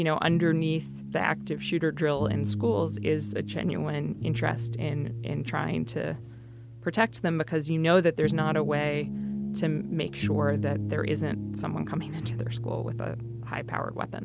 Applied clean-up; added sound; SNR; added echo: none; none; none; none.